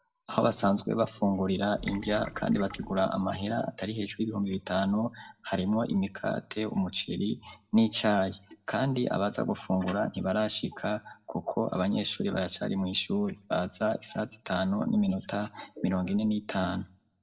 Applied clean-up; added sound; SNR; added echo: none; Trickle, dribble / Water tap, faucet; 14 dB; reverberation time 0.3 s.